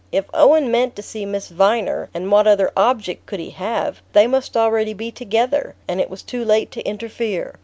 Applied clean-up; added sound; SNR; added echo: none; none; none; none.